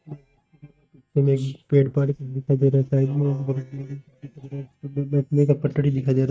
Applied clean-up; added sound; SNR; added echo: neural mask model DeepFilterNet 3.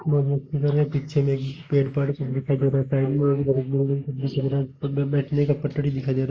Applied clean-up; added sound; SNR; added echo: neural mask model Resemble Enhance denoiser.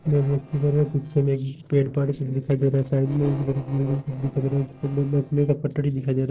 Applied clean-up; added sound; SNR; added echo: neural separator model SepFormer DNS4.